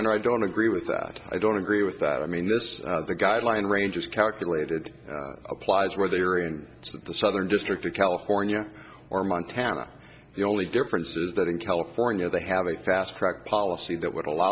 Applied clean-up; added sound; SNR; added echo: none; none; none; none.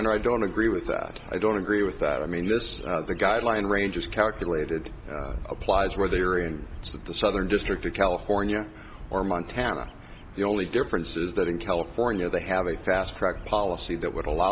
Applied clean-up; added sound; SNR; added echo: none; Bird vocalization, bird call, bird song; 12 dB; none.